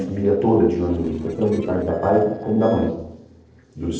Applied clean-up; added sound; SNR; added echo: neural separator model SepFormer DNS4.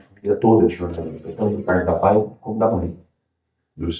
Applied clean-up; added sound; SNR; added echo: neural mask model DeepFilterNet 3.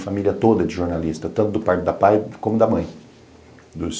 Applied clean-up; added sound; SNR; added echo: none; none; none; none.